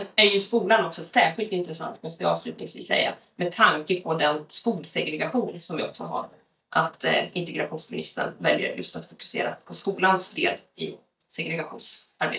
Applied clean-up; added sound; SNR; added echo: neural mask model DeepFilterNet 3.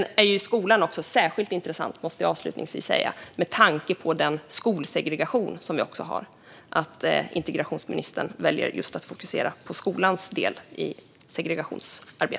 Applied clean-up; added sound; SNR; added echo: none; none; none; none.